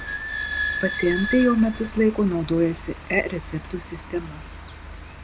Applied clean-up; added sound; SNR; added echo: none; Squeak / Idling; 8 dB; none.